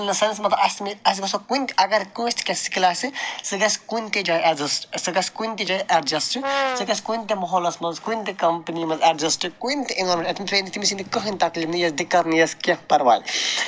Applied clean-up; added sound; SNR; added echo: none; Brass instrument; 3 dB; none.